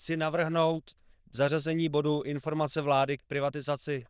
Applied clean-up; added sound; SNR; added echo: neural diffusion model UNIVERSE++.